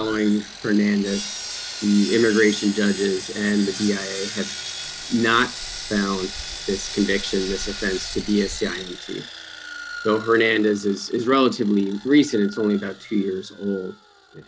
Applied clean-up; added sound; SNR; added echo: none; Sawing; 12 dB; none.